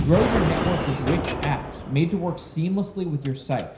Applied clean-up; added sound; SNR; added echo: none; Gunshot, gunfire; 3 dB; reverberation time 0.5 s.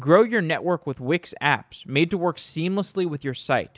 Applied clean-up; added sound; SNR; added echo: none; none; none; none.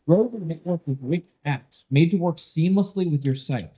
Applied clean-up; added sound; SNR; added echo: neural mask model DeepFilterNet 3.